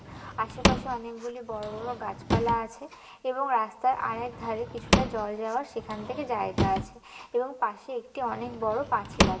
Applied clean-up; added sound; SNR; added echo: none; Drawer open or close / Wood; 1 dB; reverberation time 0.6 s.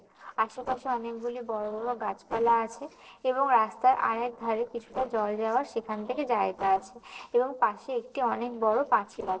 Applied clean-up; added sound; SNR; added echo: neural separator model SepFormer DNS4.